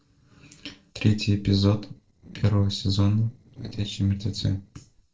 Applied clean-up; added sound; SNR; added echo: neural separator model SepFormer DNS4.